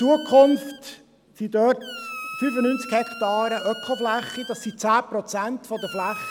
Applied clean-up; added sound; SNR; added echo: none; Squeak; 14 dB; none.